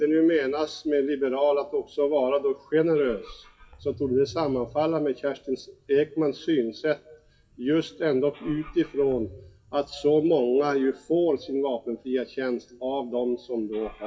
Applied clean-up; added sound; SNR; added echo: classical method WPE with log-MMSE.